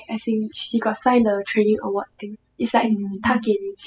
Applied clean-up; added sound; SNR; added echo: classical method spectral subtraction.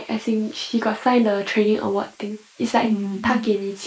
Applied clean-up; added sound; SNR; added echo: neural mask model Resemble Enhance denoiser.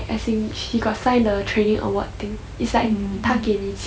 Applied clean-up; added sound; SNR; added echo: none; none; none; none.